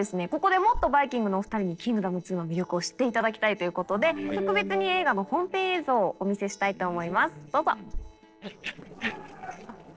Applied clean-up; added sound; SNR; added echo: neural separator model SepFormer DNS4.